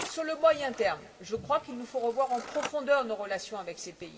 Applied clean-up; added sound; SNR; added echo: none; Scissors; 15 dB; reverberation time 1.1 s.